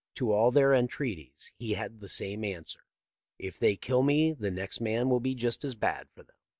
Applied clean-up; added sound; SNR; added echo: none; none; none; none.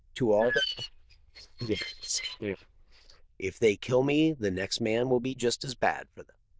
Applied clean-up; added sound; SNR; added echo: neural diffusion model UNIVERSE++.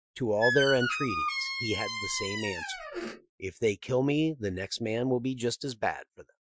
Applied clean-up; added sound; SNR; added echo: classical method Wiener filter.